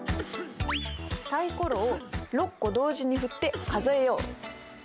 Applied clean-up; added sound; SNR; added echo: none; Cough; 15 dB; none.